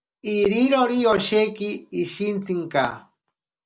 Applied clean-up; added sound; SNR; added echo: none; none; none; none.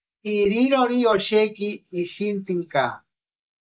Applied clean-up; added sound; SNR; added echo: neural mask model Resemble Enhance denoiser.